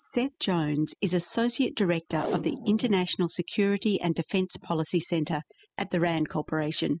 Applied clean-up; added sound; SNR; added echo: classical method spectral subtraction.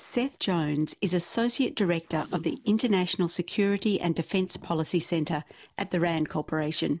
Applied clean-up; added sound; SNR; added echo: neural mask model Resemble Enhance denoiser.